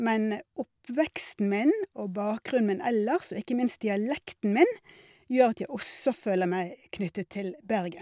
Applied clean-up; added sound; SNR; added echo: none; none; none; none.